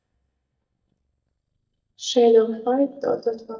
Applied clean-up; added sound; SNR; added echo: neural mask model DeepFilterNet 3.